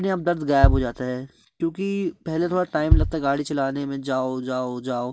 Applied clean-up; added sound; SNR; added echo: none; Bass drum; 1 dB; none.